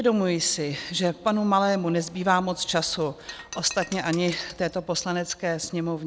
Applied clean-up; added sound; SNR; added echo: none; Shatter; 18 dB; none.